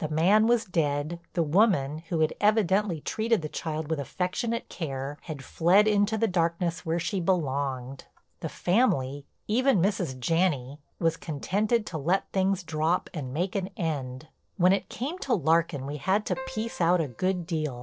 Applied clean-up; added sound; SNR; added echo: neural separator model SepFormer DNS4.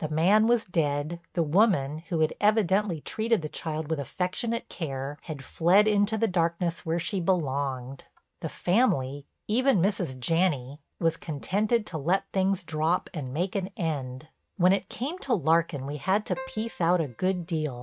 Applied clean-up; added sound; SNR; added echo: neural mask model RNNoise.